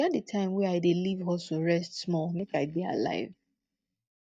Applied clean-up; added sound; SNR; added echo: neural mask model DeepFilterNet 3.